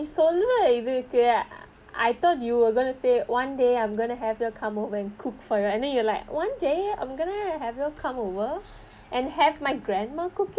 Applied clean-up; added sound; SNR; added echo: none; none; none; none.